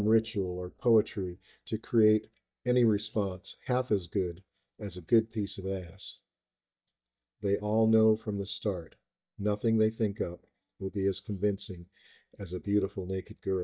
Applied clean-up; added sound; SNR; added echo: neural mask model DeepFilterNet 3.